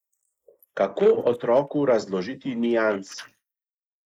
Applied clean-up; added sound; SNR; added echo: neural mask model Resemble Enhance denoiser.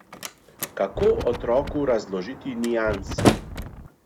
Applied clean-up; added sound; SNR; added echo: none; Slam + Wind; 3 dB; none.